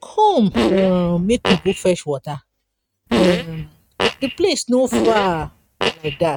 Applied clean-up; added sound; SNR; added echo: neural mask model RNNoise.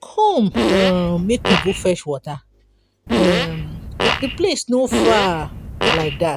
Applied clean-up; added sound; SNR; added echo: none; Fart; 1 dB; none.